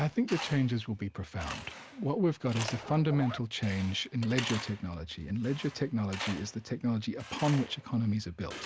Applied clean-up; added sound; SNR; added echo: none; Tools + Zipper (clothing); 12 dB; none.